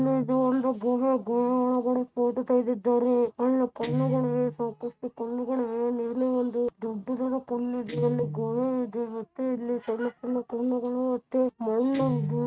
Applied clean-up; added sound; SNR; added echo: neural mask model RNNoise.